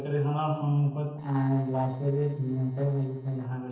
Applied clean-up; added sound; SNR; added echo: neural separator model SepFormer DNS4.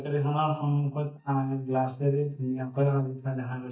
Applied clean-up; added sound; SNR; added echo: neural mask model DeepFilterNet 3.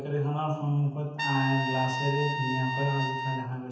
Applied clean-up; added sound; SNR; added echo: none; Trumpet; 5 dB; reverberation time 0.9 s.